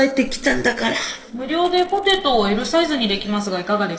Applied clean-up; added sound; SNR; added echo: neural separator model SepFormer DNS4.